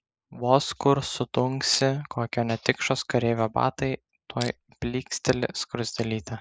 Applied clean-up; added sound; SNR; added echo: neural mask model Resemble Enhance denoiser.